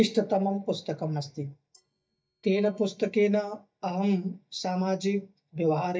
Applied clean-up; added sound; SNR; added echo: neural mask model DeepFilterNet 3.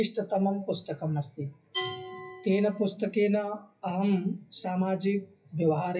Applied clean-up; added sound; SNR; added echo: classical method WPE with log-MMSE.